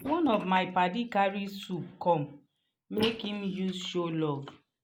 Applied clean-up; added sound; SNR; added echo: neural mask model Resemble Enhance denoiser.